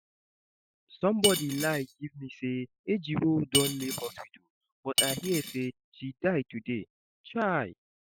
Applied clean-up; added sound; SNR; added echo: classical method Wiener filter.